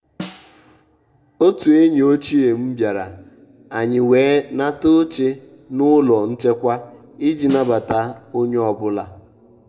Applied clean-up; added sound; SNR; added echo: none; Snare drum; 20 dB; reverberation time 1.6 s.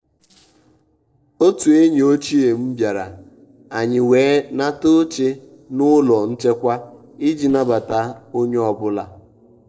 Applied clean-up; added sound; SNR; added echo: neural separator model SepFormer DNS4.